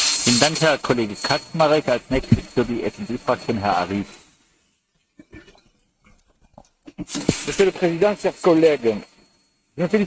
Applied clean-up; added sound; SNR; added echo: neural mask model RNNoise.